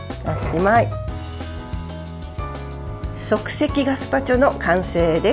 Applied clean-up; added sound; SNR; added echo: none; none; none; none.